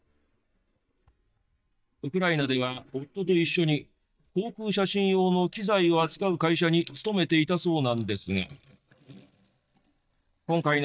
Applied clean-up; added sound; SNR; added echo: neural mask model DeepFilterNet 3.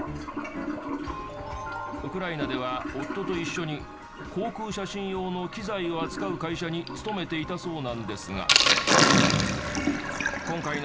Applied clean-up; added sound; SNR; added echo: none; Sink (filling or washing); -4 dB; none.